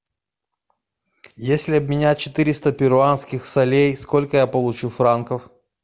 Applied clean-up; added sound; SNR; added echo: none; none; none; none.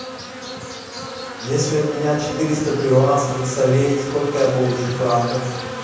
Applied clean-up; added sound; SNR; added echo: none; Insect; 10 dB; reverberation time 1.1 s.